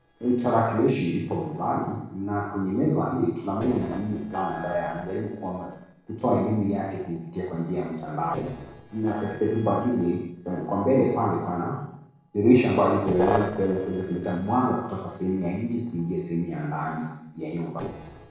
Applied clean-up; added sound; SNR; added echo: neural separator model SepFormer DNS4.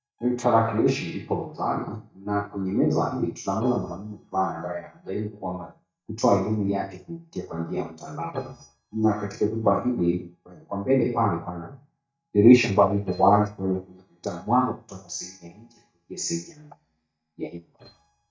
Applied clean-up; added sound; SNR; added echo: neural mask model DeepFilterNet 3.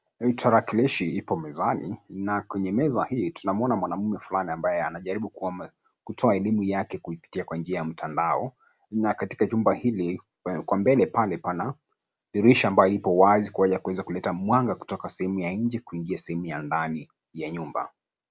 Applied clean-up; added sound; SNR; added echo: none; none; none; none.